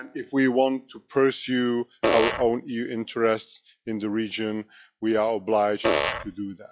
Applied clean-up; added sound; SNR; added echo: classical method log-MMSE.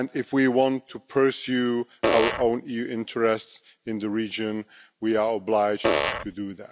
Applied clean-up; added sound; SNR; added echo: none; Fart; -1 dB; none.